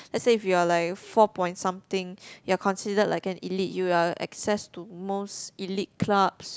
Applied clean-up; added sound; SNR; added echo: none; none; none; none.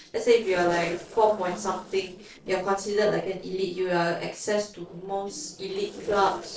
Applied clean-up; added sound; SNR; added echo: neural separator model SepFormer DNS4.